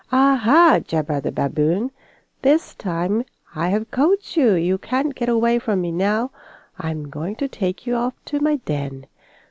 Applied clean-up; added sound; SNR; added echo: none; none; none; none.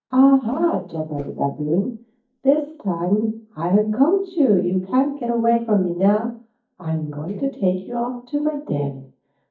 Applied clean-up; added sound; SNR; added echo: neural mask model DeepFilterNet 3.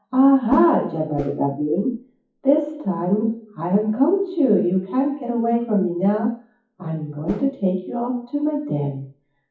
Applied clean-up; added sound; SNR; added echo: classical method WPE with log-MMSE.